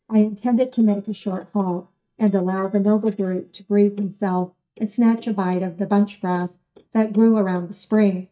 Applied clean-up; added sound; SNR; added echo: neural mask model DeepFilterNet 3.